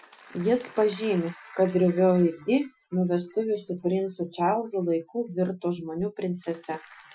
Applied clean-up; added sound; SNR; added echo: classical method Wiener filter.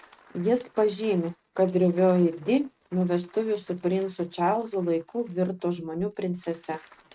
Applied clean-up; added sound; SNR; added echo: neural mask model RNNoise.